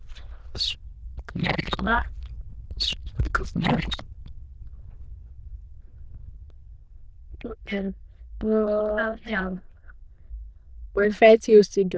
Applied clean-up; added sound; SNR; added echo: neural diffusion model UNIVERSE++.